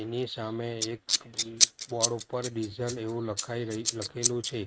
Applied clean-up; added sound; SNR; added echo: neural mask model RNNoise.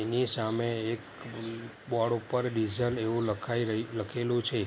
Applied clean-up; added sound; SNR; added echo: none; none; none; none.